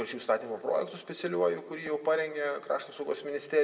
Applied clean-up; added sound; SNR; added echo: none; none; none; reverberation time 1.6 s.